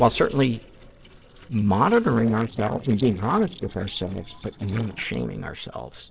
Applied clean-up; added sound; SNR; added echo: neural separator model SepFormer DNS4.